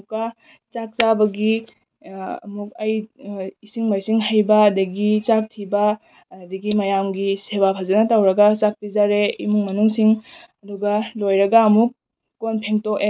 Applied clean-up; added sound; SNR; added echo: neural mask model Resemble Enhance denoiser.